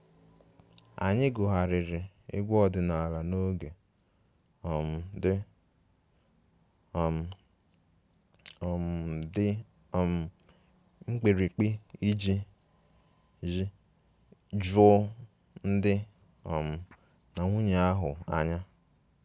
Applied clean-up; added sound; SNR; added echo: none; none; none; none.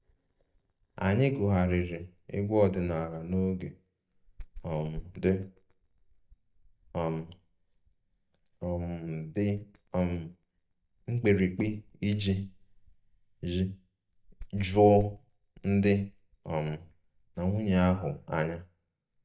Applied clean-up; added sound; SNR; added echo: neural mask model DeepFilterNet 3.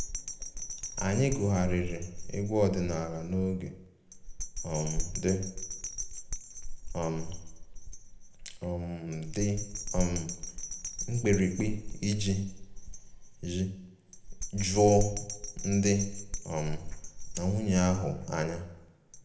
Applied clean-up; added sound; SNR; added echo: none; Bell; 6 dB; reverberation time 0.7 s.